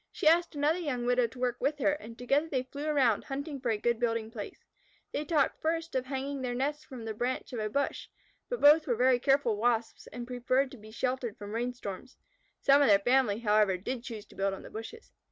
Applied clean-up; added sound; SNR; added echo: none; none; none; none.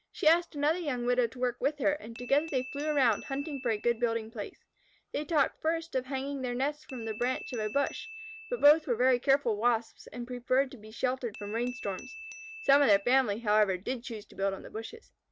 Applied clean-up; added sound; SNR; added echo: none; Glass / Bell; 17 dB; none.